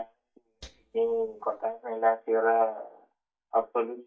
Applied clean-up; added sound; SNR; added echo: neural mask model DeepFilterNet 3.